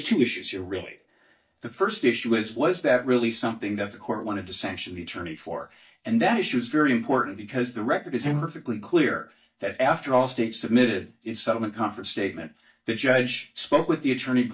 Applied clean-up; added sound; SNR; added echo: neural mask model DeepFilterNet 3.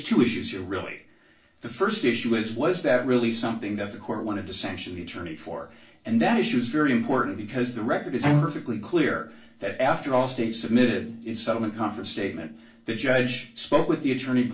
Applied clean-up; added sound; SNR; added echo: neural separator model SepFormer DNS4.